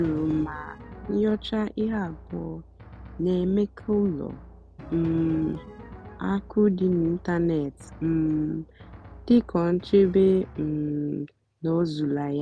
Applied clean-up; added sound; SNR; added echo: none; Drum; 17 dB; none.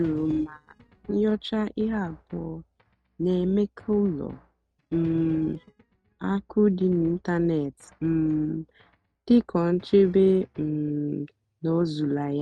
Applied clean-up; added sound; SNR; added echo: neural mask model RNNoise.